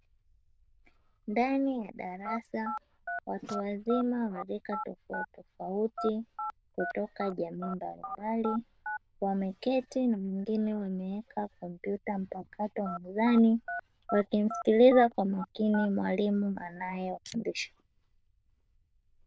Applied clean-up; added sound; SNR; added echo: neural diffusion model UNIVERSE++.